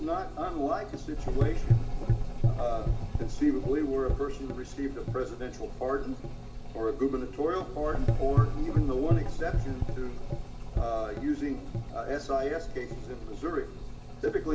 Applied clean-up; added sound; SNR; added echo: none; Gurgling / Engine; -2 dB; reverberation time 2.1 s.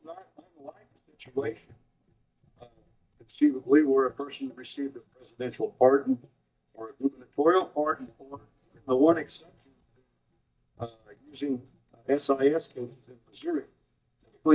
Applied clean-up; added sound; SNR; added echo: neural mask model DeepFilterNet 3.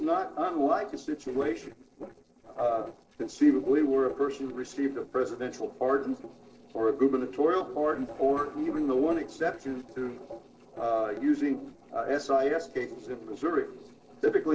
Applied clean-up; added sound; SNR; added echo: neural separator model SepFormer DNS4.